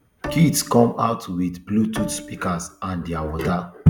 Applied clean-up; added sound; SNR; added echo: none; Bowed string instrument; 15 dB; none.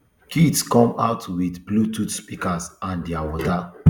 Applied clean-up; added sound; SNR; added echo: none; none; none; none.